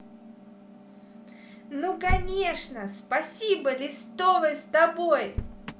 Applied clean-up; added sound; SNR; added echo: none; Motor vehicle (road); 9 dB; none.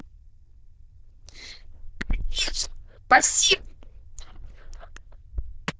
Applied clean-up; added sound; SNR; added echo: neural diffusion model UNIVERSE++.